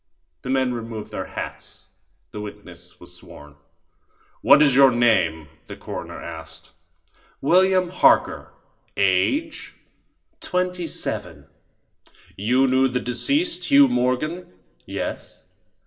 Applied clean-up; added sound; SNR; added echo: none; none; none; reverberation time 0.6 s.